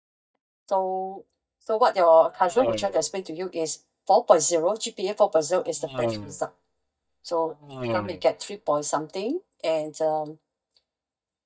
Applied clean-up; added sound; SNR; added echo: neural mask model DeepFilterNet 3.